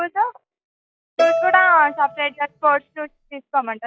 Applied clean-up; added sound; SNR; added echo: classical method log-MMSE.